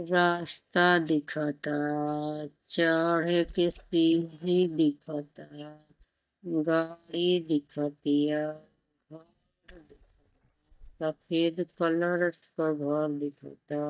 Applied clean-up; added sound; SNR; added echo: neural mask model DeepFilterNet 3.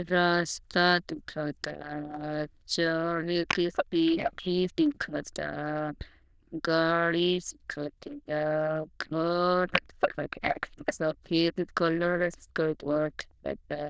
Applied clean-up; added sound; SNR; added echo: neural diffusion model UNIVERSE++.